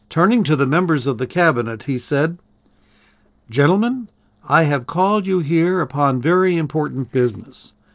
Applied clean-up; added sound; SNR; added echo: neural separator model SepFormer DNS4.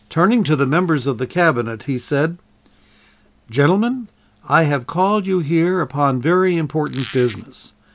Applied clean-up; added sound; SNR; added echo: none; Squeak; 17 dB; none.